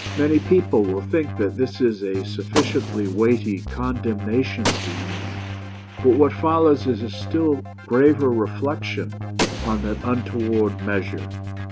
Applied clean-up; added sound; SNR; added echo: none; Gunshot, gunfire + Keyboard (musical); 7 dB; none.